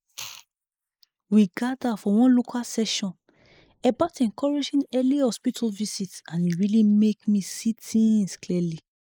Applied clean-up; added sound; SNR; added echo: neural mask model Resemble Enhance denoiser.